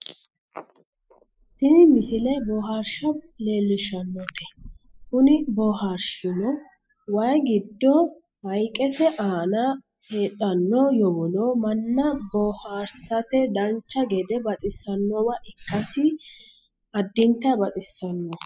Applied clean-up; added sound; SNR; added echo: classical method spectral subtraction.